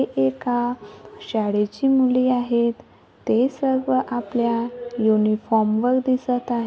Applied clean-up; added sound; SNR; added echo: none; none; none; none.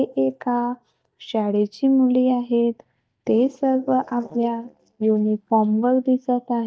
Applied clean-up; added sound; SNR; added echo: neural mask model DeepFilterNet 3.